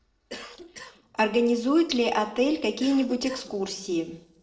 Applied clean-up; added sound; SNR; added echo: neural separator model SepFormer DNS4.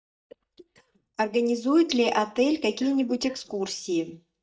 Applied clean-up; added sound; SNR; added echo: neural mask model DeepFilterNet 3.